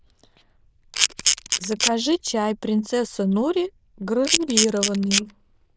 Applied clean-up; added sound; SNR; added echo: neural diffusion model UNIVERSE++.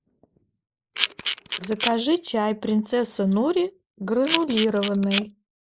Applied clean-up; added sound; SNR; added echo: neural mask model Resemble Enhance denoiser.